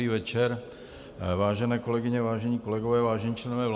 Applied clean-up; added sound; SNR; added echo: none; none; none; none.